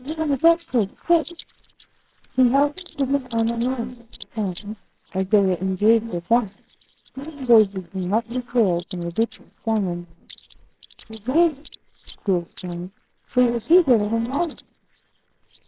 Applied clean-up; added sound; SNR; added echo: neural separator model SepFormer WHAMR!.